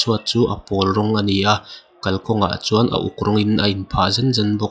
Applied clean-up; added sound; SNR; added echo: classical method log-MMSE.